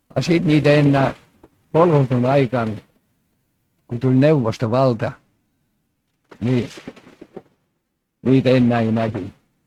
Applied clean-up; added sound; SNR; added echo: neural mask model RNNoise.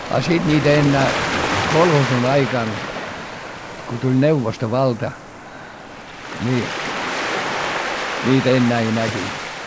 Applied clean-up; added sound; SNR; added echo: none; Waves, surf; 5 dB; none.